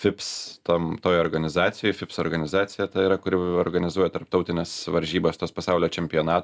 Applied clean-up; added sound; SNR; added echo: none; none; none; none.